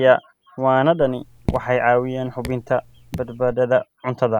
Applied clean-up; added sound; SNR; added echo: none; Raindrop / Drip; 13 dB; none.